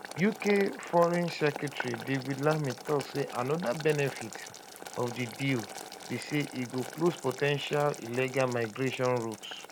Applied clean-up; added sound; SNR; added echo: none; Boiling; 13 dB; none.